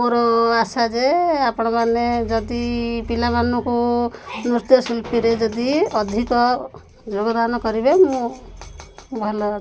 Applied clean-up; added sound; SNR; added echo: none; none; none; none.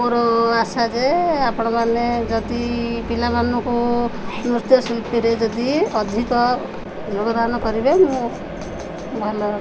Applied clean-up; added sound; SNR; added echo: none; Mechanisms; 10 dB; none.